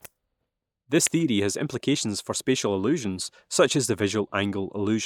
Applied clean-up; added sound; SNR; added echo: neural mask model DeepFilterNet 3.